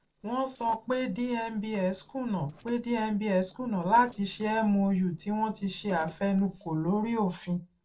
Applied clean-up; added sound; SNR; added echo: neural separator model SepFormer DNS4.